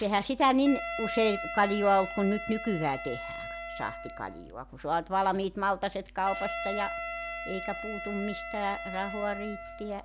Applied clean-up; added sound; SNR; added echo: none; Wind instrument, woodwind instrument; 9 dB; none.